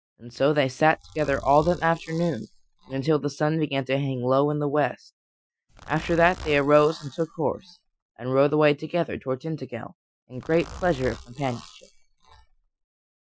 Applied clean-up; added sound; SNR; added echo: classical method Wiener filter.